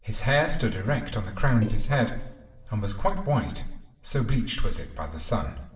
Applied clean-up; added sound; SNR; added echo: neural separator model SepFormer DNS4.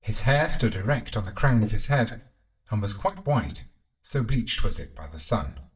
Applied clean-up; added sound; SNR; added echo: neural mask model DeepFilterNet 3.